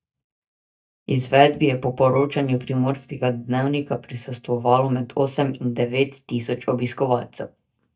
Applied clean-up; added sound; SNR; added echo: neural mask model DeepFilterNet 3.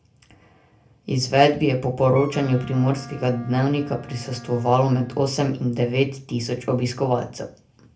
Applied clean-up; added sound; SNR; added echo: none; Wind instrument, woodwind instrument; 19 dB; reverberation time 0.3 s.